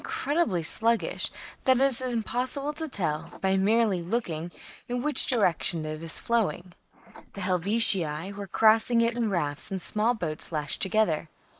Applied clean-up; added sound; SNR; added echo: neural mask model Resemble Enhance denoiser.